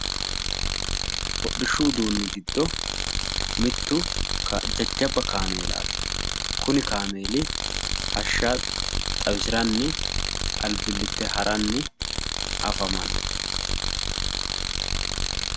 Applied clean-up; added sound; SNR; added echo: none; Tools; -2 dB; none.